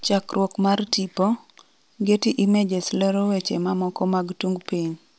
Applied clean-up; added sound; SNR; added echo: none; none; none; none.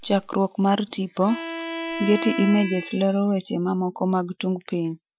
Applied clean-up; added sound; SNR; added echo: classical method Wiener filter.